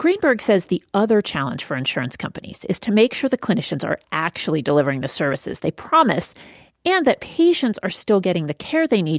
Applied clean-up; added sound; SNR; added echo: none; none; none; none.